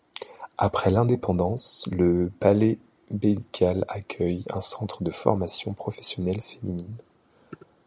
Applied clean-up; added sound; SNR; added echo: none; none; none; none.